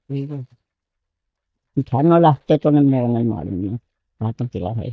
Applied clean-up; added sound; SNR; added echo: neural mask model DeepFilterNet 3.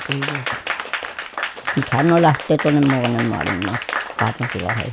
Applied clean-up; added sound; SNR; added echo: none; Applause / Crowd; 6 dB; none.